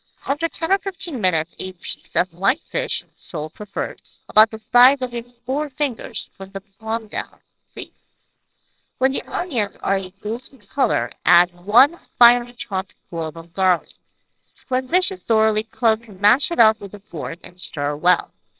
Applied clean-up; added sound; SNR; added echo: neural separator model SepFormer WHAMR!.